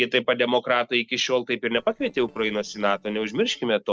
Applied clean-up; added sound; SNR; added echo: neural separator model SepFormer DNS4.